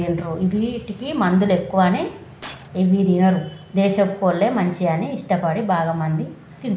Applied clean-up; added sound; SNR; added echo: none; Shatter; 20 dB; none.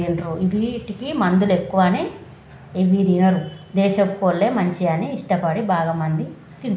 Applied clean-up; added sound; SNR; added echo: none; none; none; none.